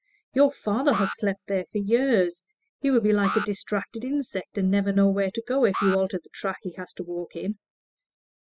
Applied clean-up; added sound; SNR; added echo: classical method spectral subtraction.